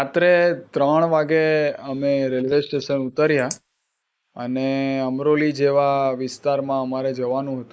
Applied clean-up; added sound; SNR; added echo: neural mask model Resemble Enhance denoiser.